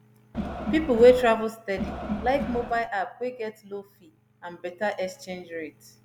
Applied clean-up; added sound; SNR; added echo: none; Crowd; 6 dB; none.